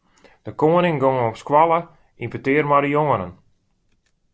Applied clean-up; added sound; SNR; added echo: none; none; none; none.